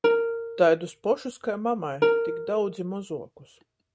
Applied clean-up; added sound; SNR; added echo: neural mask model RNNoise.